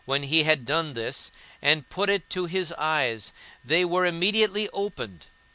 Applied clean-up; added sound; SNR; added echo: none; none; none; none.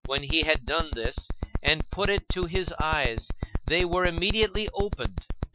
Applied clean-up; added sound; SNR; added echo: classical method Wiener filter.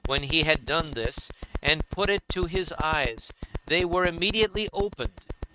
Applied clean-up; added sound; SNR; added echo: neural mask model RNNoise.